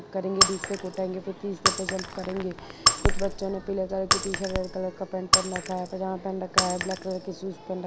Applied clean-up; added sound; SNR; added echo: none; Shatter + Crackle; -3 dB; none.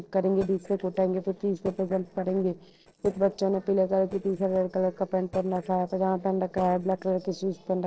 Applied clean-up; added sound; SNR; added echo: neural separator model SepFormer DNS4.